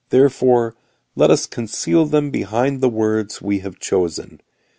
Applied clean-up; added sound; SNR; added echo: none; none; none; none.